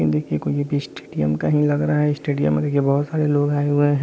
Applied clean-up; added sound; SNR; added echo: none; none; none; none.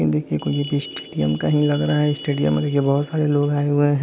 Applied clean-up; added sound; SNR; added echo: none; Bell; 15 dB; none.